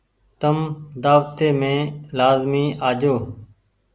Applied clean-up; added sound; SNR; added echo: none; none; none; none.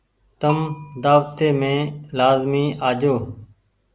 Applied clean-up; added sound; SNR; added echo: none; Bell; 20 dB; none.